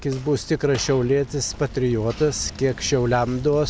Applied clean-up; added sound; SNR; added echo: none; none; none; none.